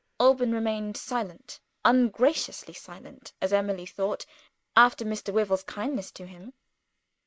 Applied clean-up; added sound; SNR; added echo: neural mask model Resemble Enhance denoiser.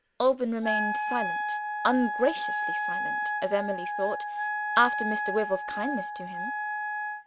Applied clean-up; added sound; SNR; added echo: none; Wind instrument, woodwind instrument; 1 dB; none.